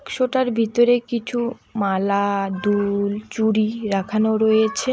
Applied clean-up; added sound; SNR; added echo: none; none; none; none.